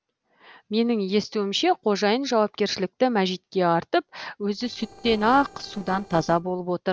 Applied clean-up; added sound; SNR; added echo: neural separator model SepFormer DNS4.